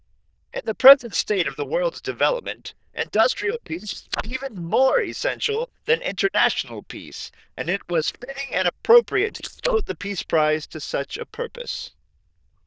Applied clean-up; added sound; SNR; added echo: neural diffusion model UNIVERSE++.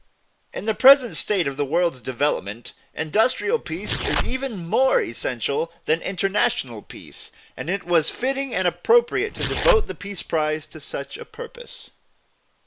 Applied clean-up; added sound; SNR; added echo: none; Tearing; 3 dB; none.